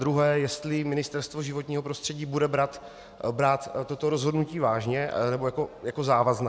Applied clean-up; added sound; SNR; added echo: none; none; none; none.